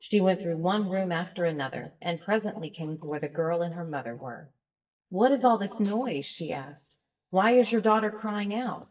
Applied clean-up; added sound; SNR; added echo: neural mask model DeepFilterNet 3.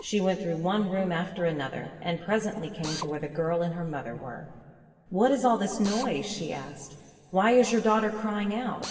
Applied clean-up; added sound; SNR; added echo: none; Drill; 18 dB; reverberation time 2.6 s.